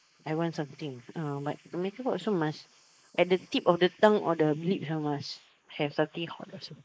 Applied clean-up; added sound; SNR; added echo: neural mask model Resemble Enhance denoiser.